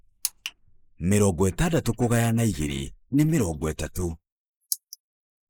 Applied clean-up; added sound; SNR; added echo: neural mask model Resemble Enhance denoiser.